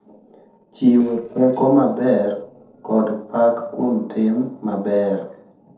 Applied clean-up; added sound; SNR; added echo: neural separator model SepFormer DNS4.